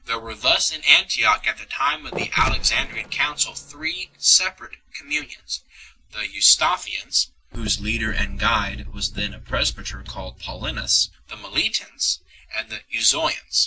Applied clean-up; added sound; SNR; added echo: none; Mechanisms; 8 dB; none.